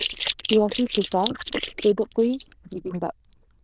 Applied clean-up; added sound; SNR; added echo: neural diffusion model UNIVERSE++.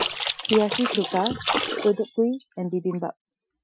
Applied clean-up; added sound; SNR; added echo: classical method Wiener filter.